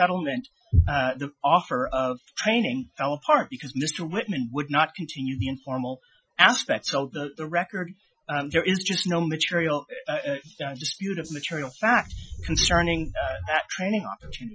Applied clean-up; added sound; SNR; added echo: classical method Wiener filter.